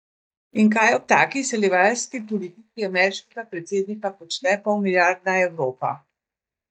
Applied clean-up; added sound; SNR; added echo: neural mask model DeepFilterNet 3.